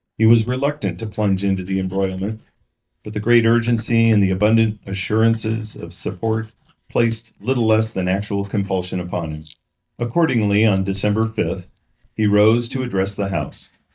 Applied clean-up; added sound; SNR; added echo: neural mask model DeepFilterNet 3.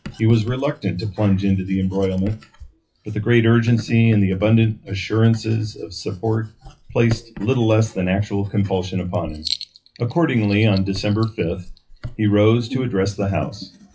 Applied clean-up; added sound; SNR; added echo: classical method WPE with log-MMSE.